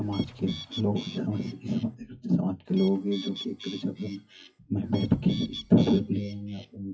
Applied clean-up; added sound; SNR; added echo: classical method WPE with log-MMSE.